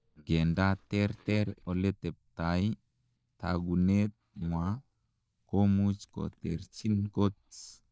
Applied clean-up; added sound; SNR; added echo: neural mask model DeepFilterNet 3.